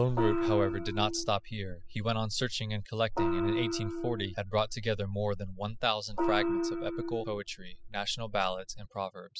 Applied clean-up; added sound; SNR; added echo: classical method spectral subtraction.